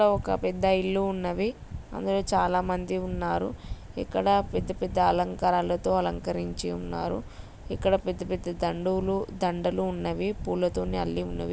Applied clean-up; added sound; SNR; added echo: none; none; none; none.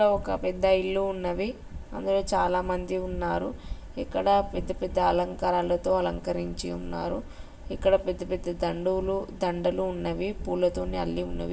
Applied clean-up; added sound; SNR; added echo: none; none; none; reverberation time 0.4 s.